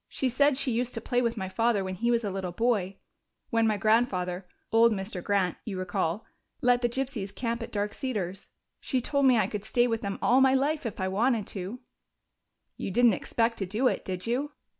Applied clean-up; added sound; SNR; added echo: none; none; none; none.